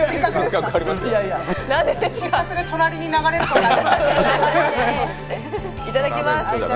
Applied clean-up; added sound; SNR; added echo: none; Insect; 13 dB; none.